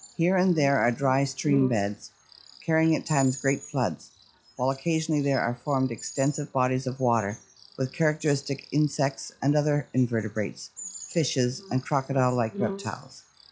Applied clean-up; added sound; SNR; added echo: classical method log-MMSE.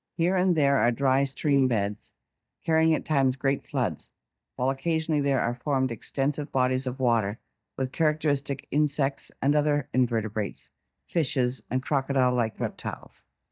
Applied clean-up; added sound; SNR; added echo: neural mask model DeepFilterNet 3.